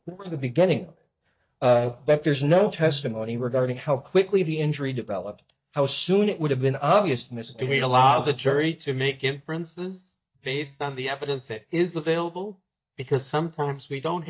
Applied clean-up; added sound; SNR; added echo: neural mask model DeepFilterNet 3.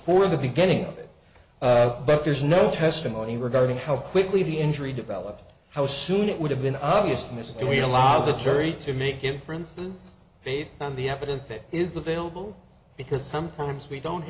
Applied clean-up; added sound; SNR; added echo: none; none; none; none.